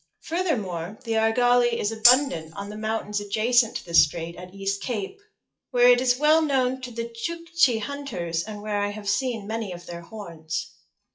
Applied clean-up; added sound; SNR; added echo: classical method WPE with log-MMSE.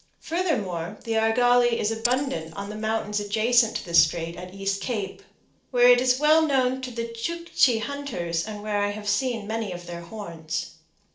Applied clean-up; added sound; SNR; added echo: neural separator model SepFormer DNS4.